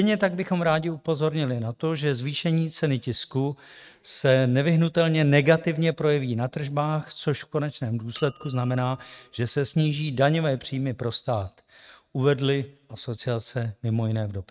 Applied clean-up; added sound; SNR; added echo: neural mask model RNNoise.